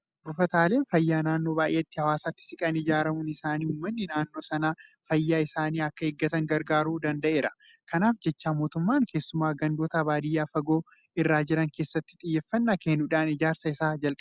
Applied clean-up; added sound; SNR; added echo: none; none; none; none.